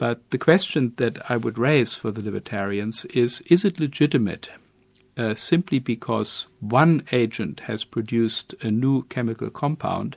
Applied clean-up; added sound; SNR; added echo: none; none; none; none.